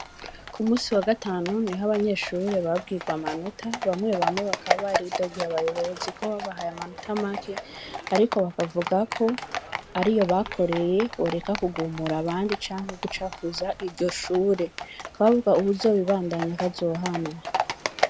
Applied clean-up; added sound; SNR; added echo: none; Livestock, farm animals, working animals; 8 dB; none.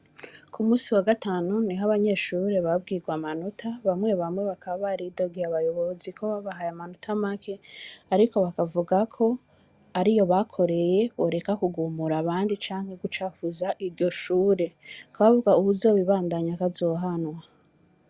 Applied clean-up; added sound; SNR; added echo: none; none; none; none.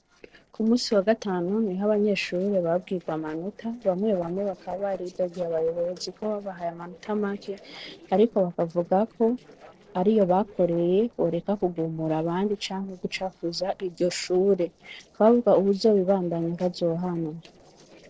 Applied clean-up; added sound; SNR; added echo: neural separator model SepFormer DNS4.